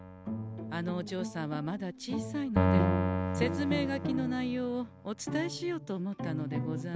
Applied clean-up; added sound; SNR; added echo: none; Keyboard (musical); 1 dB; none.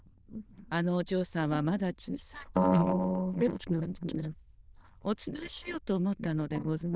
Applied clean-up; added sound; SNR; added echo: neural diffusion model UNIVERSE++.